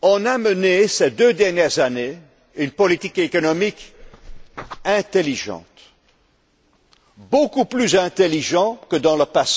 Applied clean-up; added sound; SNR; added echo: none; none; none; none.